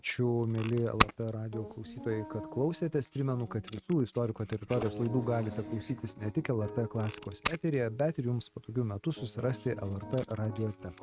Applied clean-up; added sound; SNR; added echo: neural mask model RNNoise.